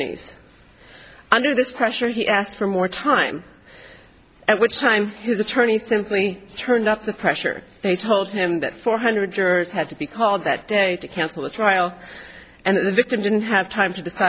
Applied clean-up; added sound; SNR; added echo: none; none; none; none.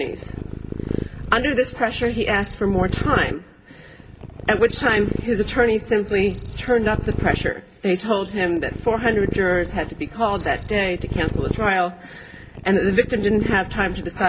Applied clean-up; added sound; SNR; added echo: none; Purr; 7 dB; reverberation time 0.3 s.